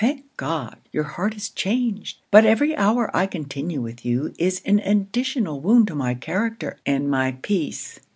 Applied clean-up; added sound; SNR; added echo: none; none; none; none.